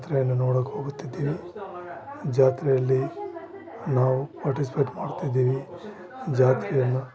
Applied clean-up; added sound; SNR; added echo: none; none; none; none.